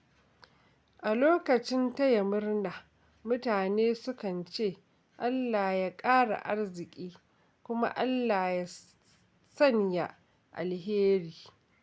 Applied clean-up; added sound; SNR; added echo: none; none; none; none.